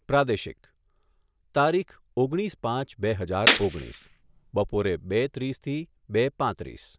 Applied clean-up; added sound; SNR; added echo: none; Gunshot, gunfire; 1 dB; none.